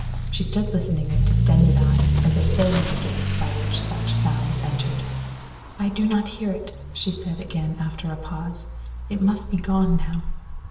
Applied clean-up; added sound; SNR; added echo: none; Accelerating, revving, vroom / Motor vehicle (road); -2 dB; reverberation time 0.9 s.